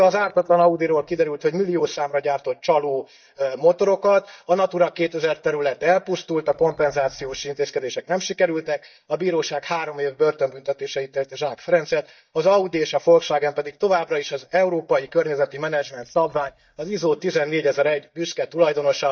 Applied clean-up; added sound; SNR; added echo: neural mask model DeepFilterNet 3.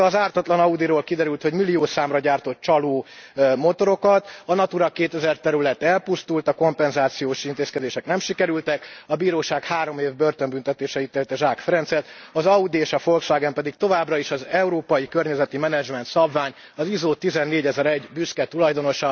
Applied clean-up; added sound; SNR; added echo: none; none; none; none.